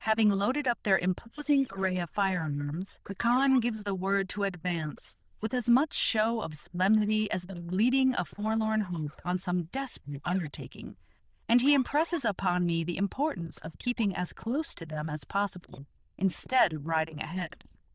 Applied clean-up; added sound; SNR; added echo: neural diffusion model UNIVERSE++.